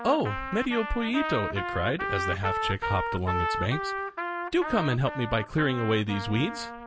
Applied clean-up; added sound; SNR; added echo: none; Trumpet; 4 dB; none.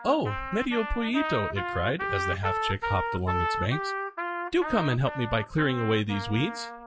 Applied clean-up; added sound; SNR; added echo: classical method log-MMSE.